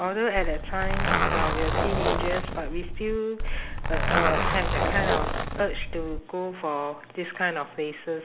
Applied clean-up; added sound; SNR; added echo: none; Zipper (clothing); -4 dB; none.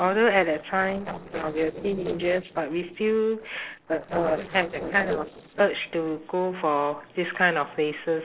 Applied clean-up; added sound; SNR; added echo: neural separator model SepFormer DNS4.